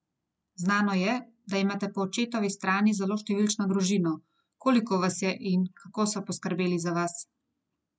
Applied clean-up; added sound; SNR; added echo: none; none; none; none.